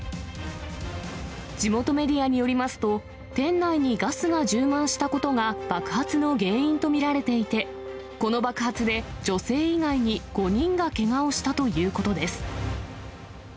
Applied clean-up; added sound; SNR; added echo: none; none; none; none.